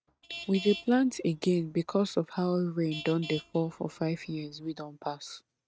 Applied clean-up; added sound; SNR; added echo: neural mask model RNNoise.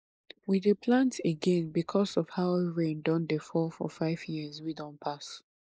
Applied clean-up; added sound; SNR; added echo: neural mask model Resemble Enhance denoiser.